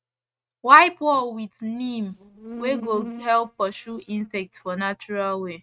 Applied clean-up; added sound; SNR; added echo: neural mask model RNNoise.